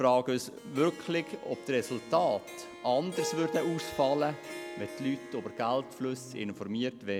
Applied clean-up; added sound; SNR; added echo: none; Harp; 12 dB; none.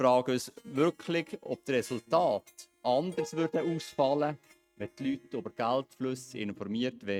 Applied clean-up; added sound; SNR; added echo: neural mask model RNNoise.